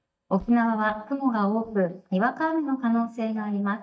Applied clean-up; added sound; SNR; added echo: neural mask model DeepFilterNet 3.